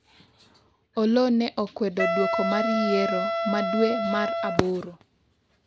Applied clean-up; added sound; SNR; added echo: none; Wind instrument, woodwind instrument; 0 dB; none.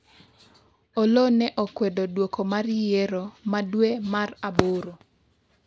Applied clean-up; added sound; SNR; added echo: none; none; none; none.